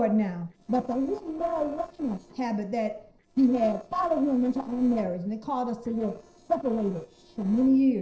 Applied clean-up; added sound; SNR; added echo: neural separator model SepFormer DNS4.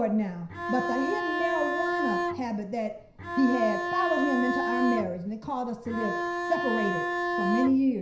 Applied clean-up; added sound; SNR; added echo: none; Bowed string instrument; 2 dB; reverberation time 0.5 s.